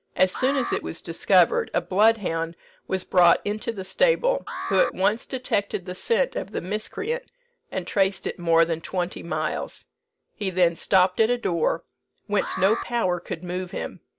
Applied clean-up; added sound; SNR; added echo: none; Alarm; 11 dB; none.